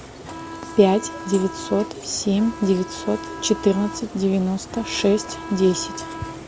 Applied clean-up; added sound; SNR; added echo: none; Bowed string instrument; 13 dB; none.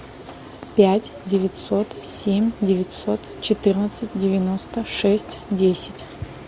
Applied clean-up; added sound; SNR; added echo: none; none; none; none.